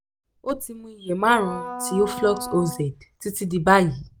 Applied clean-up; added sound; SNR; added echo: none; Wind instrument, woodwind instrument; 12 dB; none.